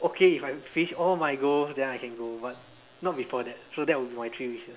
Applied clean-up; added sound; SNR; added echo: none; none; none; none.